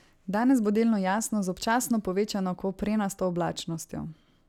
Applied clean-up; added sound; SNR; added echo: none; none; none; none.